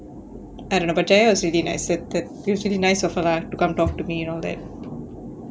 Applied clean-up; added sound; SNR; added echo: none; none; none; none.